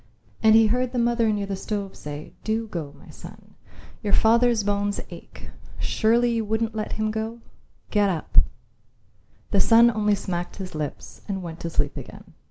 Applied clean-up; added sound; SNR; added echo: none; none; none; none.